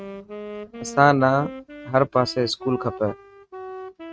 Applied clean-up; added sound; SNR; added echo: neural mask model RNNoise.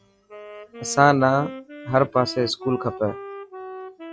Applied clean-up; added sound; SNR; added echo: classical method log-MMSE.